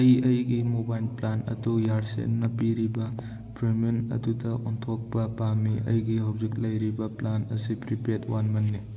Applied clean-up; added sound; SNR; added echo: none; none; none; none.